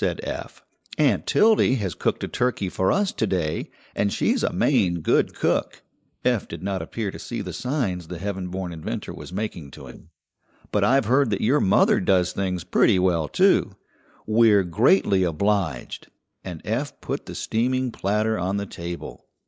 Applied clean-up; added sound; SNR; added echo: neural mask model Resemble Enhance denoiser.